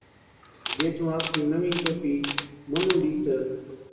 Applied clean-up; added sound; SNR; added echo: none; Camera; 3 dB; reverberation time 1.3 s.